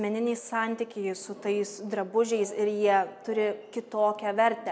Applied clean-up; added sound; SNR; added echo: none; none; none; none.